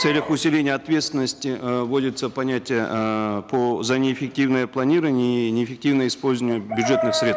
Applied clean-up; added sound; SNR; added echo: none; Chicken, rooster; 11 dB; none.